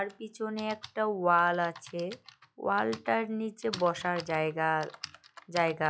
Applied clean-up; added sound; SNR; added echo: classical method log-MMSE.